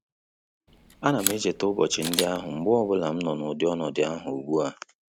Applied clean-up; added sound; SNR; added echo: none; Camera; 7 dB; none.